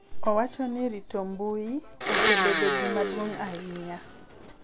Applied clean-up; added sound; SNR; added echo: none; Domestic sounds, home sounds; -2 dB; none.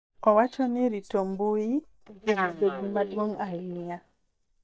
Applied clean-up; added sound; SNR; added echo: neural mask model DeepFilterNet 3.